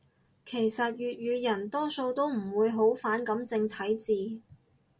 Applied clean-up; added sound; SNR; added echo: none; none; none; none.